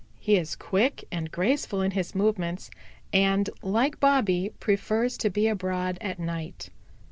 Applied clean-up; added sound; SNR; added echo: none; none; none; none.